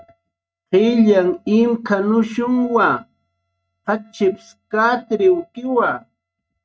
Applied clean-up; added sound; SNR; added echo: neural mask model RNNoise.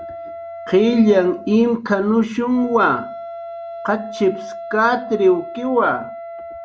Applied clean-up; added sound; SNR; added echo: none; Wind instrument, woodwind instrument; 13 dB; none.